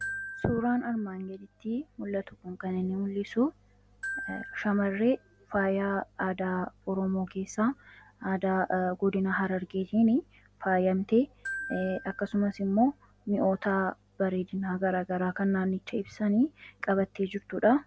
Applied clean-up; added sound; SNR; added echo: none; Glockenspiel; 15 dB; none.